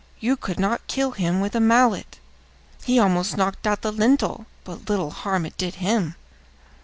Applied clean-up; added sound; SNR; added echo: none; none; none; none.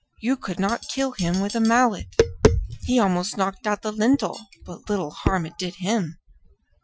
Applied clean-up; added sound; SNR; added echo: classical method Wiener filter.